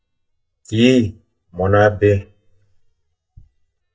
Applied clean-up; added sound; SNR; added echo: neural mask model DeepFilterNet 3.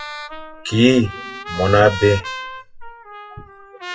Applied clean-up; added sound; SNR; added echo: classical method WPE with log-MMSE.